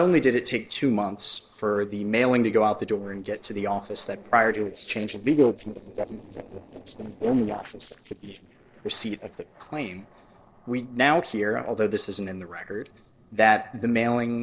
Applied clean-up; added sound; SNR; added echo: neural separator model SepFormer DNS4.